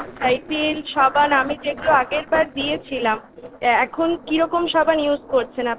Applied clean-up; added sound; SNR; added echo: neural separator model SepFormer DNS4.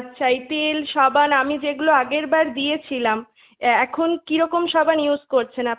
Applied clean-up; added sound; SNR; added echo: none; none; none; none.